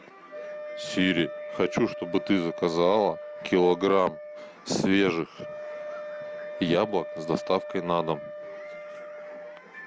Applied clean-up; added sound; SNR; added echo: none; Wind instrument, woodwind instrument; 11 dB; none.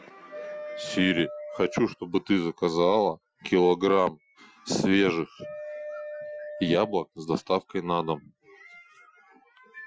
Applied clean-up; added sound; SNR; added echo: classical method Wiener filter.